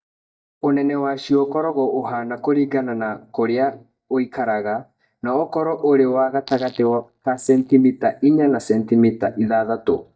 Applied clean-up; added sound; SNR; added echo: neural mask model DeepFilterNet 3.